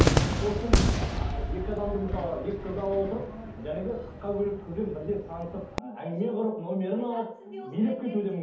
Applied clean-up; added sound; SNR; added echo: none; Cheering / Fireworks; -1 dB; reverberation time 0.6 s.